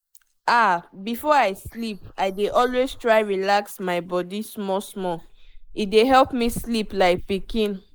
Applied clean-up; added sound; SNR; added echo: neural mask model Resemble Enhance denoiser.